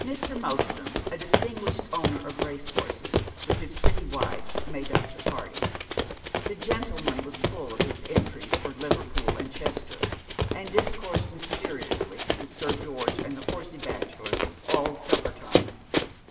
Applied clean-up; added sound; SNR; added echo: none; Run; -3 dB; reverberation time 2.7 s.